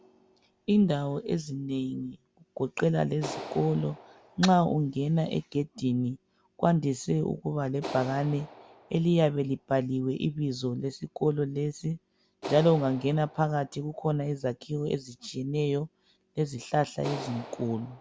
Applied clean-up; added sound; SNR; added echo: none; Clapping; 18 dB; none.